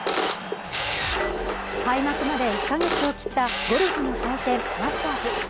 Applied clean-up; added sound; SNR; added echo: none; Camera; 1 dB; none.